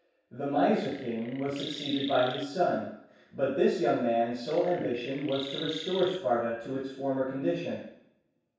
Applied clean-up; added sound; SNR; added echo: none; Chirp, tweet; 13 dB; reverberation time 0.7 s.